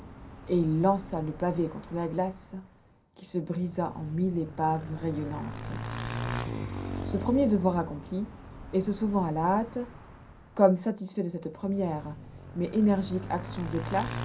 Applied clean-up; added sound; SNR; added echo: none; Motorcycle / Engine; 10 dB; reverberation time 0.3 s.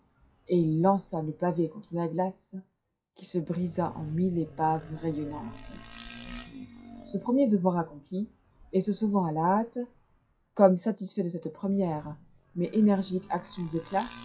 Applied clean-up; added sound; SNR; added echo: classical method WPE with log-MMSE.